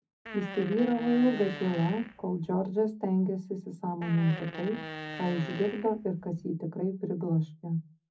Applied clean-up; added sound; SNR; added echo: none; Fart; 12 dB; reverberation time 0.4 s.